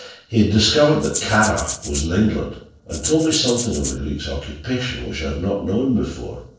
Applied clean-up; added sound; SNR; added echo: neural separator model SepFormer DNS4.